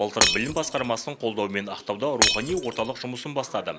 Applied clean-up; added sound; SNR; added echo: none; Shatter; -2 dB; none.